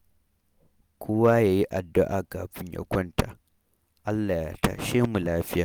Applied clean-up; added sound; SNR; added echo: none; none; none; none.